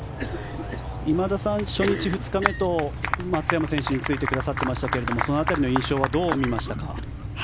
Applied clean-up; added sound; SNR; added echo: none; Cough; 14 dB; none.